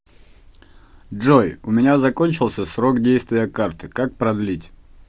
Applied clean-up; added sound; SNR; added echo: none; none; none; none.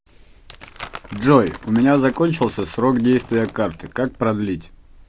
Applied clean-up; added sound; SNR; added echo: none; Crumpling, crinkling; 20 dB; none.